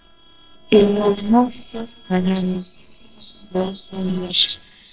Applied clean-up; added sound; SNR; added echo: neural separator model SepFormer WHAMR!.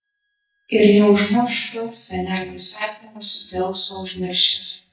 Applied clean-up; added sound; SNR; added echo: neural mask model DeepFilterNet 3.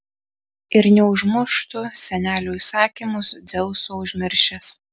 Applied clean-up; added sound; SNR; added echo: none; none; none; none.